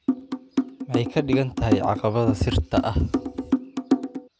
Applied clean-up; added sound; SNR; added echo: none; Drum; 0 dB; none.